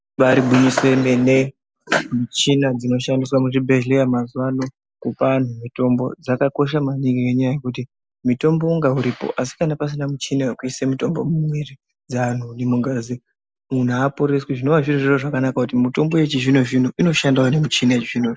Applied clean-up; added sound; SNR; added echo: none; none; none; none.